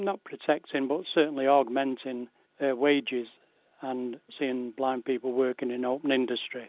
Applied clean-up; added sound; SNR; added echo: none; none; none; none.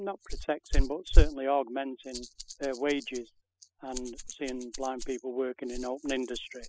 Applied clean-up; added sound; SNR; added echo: classical method spectral subtraction.